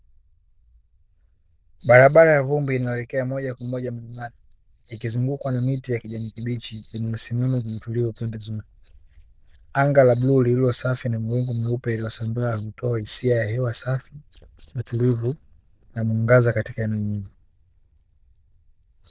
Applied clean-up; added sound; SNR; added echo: neural diffusion model UNIVERSE++.